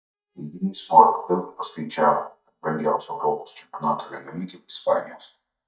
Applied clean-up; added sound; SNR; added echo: neural mask model DeepFilterNet 3.